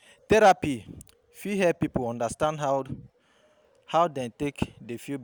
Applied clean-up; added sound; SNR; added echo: none; none; none; none.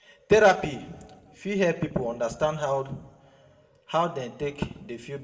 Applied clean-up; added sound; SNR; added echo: none; none; none; reverberation time 0.9 s.